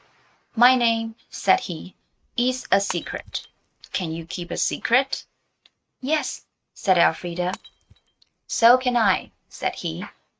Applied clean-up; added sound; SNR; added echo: neural mask model RNNoise.